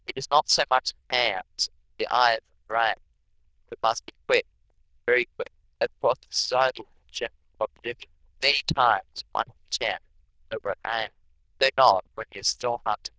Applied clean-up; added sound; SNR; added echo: neural diffusion model UNIVERSE++.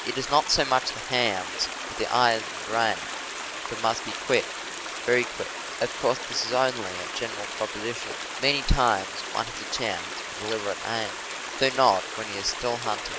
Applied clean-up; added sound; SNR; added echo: none; Stream; 7 dB; none.